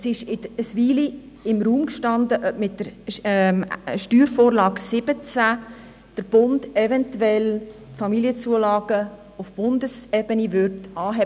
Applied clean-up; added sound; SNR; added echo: none; none; none; none.